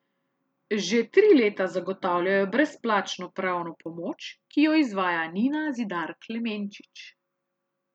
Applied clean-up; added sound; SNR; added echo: none; none; none; none.